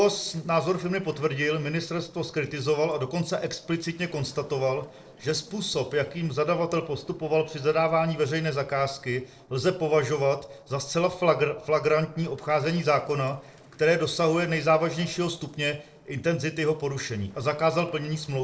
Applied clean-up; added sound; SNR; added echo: neural separator model SepFormer DNS4.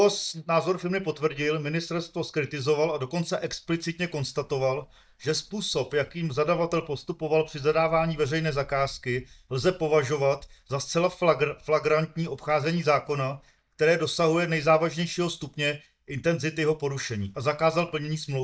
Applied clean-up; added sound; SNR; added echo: neural mask model DeepFilterNet 3.